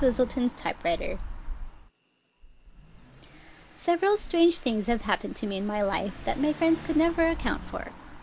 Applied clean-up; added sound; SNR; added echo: none; Engine / Car; 11 dB; none.